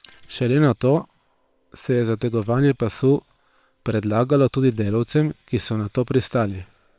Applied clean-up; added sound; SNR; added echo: neural separator model SepFormer WHAM!.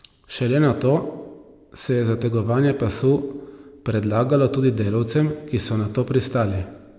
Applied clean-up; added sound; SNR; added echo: none; none; none; none.